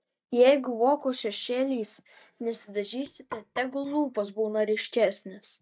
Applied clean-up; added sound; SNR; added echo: neural mask model DeepFilterNet 3.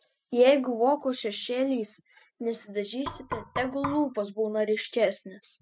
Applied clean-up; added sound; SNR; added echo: classical method spectral subtraction.